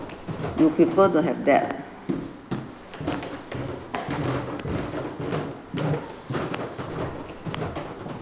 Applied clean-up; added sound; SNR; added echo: none; Walk, footsteps; 4 dB; none.